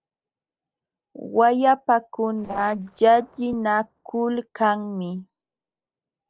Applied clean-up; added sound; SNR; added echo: neural separator model SepFormer DNS4.